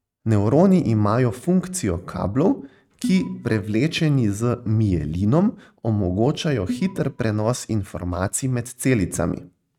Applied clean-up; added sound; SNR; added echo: neural mask model RNNoise.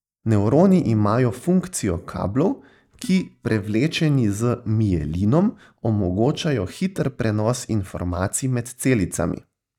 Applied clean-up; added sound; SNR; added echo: neural mask model DeepFilterNet 3.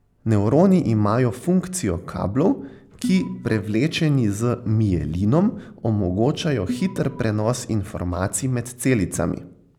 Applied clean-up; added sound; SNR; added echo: none; Organ; 12 dB; none.